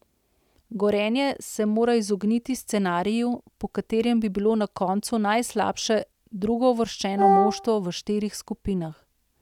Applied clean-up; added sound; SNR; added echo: none; Wind instrument, woodwind instrument; -4 dB; none.